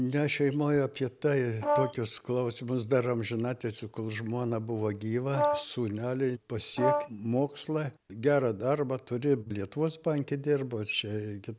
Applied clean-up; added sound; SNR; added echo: none; Brass instrument; 1 dB; none.